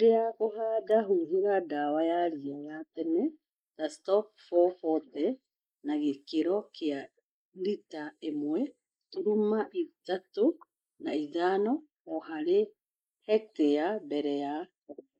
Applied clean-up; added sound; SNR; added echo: neural mask model Resemble Enhance denoiser.